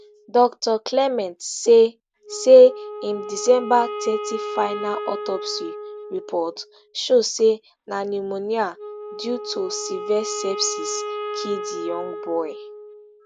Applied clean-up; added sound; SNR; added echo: none; Wind instrument, woodwind instrument; 11 dB; none.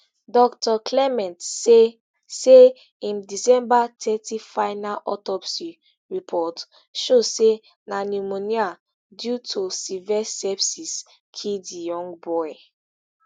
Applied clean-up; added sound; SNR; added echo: none; none; none; none.